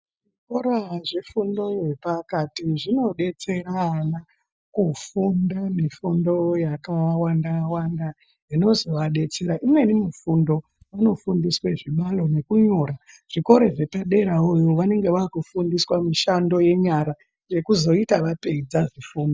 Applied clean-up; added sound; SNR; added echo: neural mask model DeepFilterNet 3.